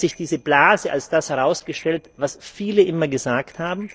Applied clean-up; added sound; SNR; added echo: neural separator model SepFormer DNS4.